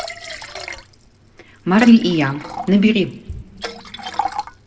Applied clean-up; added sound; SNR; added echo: neural separator model SepFormer DNS4.